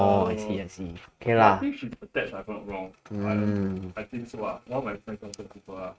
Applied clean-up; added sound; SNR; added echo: neural mask model RNNoise.